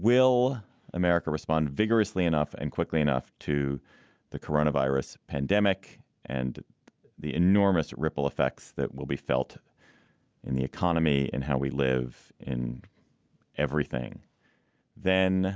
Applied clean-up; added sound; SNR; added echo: none; none; none; none.